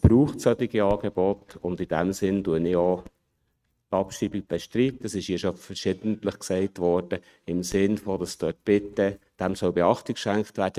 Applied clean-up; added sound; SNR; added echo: neural mask model RNNoise.